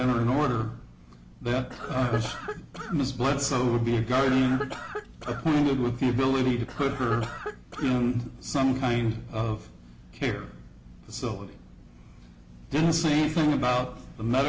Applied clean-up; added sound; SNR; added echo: none; Cough; 10 dB; none.